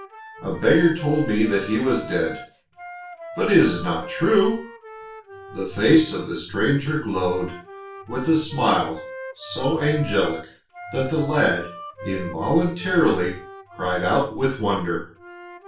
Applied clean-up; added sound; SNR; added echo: none; Wind instrument, woodwind instrument; 16 dB; reverberation time 0.3 s.